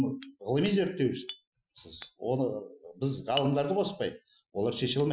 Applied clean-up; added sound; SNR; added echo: classical method Wiener filter.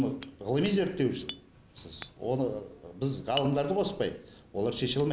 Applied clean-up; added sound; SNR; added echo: none; Hammer; 17 dB; none.